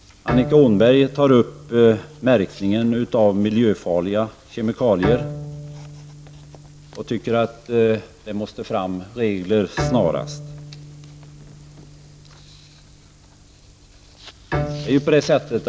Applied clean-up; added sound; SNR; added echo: none; Bowed string instrument; 12 dB; none.